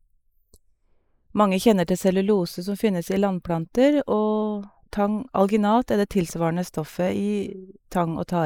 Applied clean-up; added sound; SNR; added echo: neural mask model Resemble Enhance denoiser.